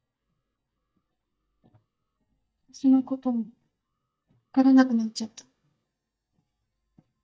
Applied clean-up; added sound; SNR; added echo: neural mask model DeepFilterNet 3.